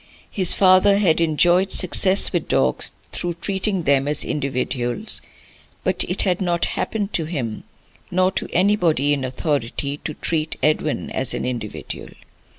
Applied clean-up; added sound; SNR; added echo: none; none; none; none.